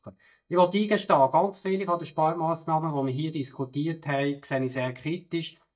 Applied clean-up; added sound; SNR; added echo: neural mask model DeepFilterNet 3.